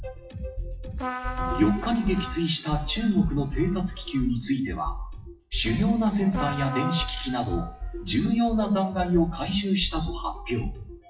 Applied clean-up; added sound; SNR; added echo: classical method WPE with log-MMSE.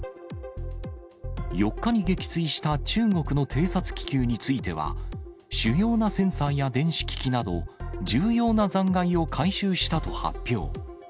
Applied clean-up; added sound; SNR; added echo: none; none; none; none.